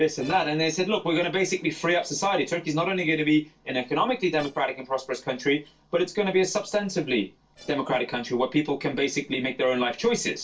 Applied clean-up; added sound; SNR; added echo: neural separator model SepFormer DNS4.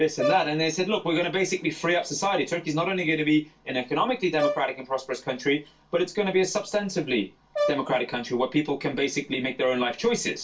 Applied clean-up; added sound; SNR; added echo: none; Brass instrument; 6 dB; reverberation time 0.2 s.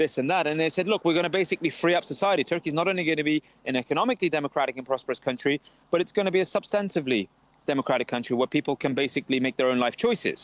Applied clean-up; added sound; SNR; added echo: none; none; none; none.